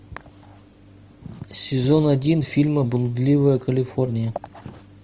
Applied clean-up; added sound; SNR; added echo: none; none; none; none.